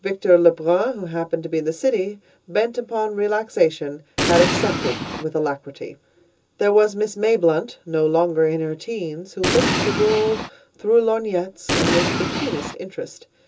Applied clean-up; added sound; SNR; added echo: none; Explosion; 1 dB; reverberation time 0.2 s.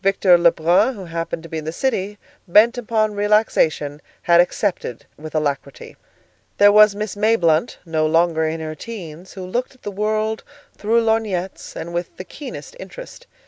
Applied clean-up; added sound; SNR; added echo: none; none; none; none.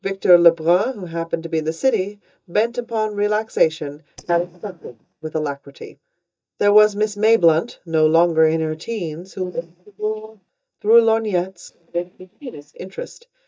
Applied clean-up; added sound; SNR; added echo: neural mask model DeepFilterNet 3.